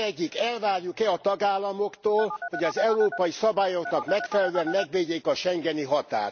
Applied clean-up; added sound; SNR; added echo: none; Telephone; 8 dB; none.